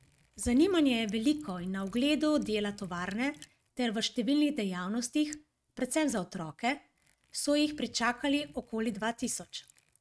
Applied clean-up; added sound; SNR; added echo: neural mask model RNNoise.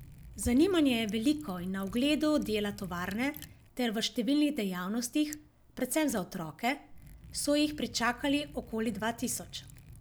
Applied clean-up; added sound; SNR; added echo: none; Liquid; 19 dB; none.